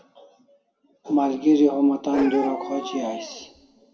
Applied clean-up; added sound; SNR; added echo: none; Bark; 9 dB; reverberation time 1.3 s.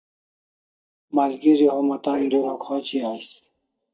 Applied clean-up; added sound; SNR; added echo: neural mask model DeepFilterNet 3.